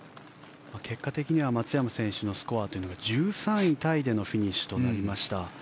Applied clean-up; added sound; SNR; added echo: none; none; none; none.